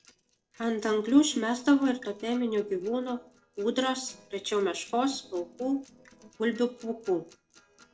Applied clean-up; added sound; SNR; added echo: neural separator model SepFormer DNS4.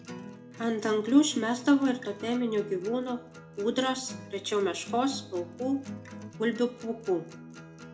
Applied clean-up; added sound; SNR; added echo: none; Acoustic guitar; 15 dB; reverberation time 0.4 s.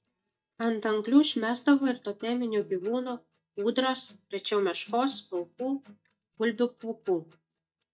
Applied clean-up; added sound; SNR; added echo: neural mask model DeepFilterNet 3.